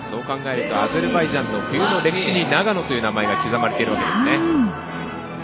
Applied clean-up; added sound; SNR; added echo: none; none; none; none.